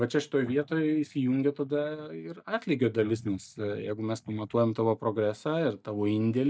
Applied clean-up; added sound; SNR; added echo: neural mask model DeepFilterNet 3.